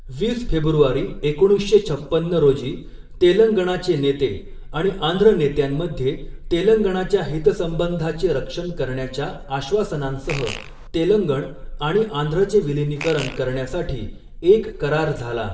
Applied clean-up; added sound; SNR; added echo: none; Fart; 13 dB; reverberation time 0.5 s.